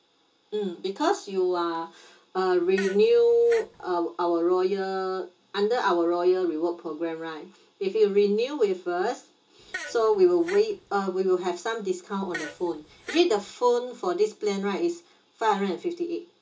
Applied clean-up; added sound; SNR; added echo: none; Fart; 15 dB; reverberation time 0.2 s.